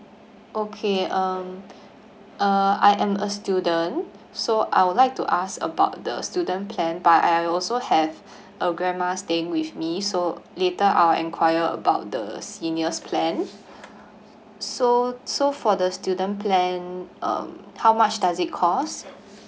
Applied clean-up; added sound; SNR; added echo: none; none; none; none.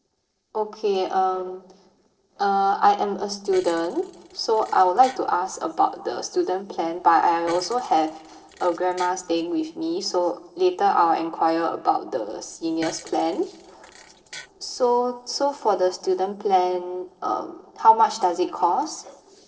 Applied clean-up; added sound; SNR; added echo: neural separator model SepFormer DNS4.